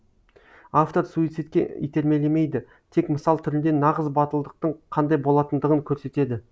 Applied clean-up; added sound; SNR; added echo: none; none; none; none.